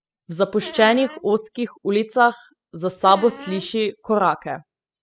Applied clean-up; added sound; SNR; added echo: classical method spectral subtraction.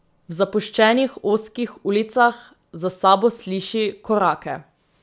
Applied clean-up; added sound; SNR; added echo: none; none; none; none.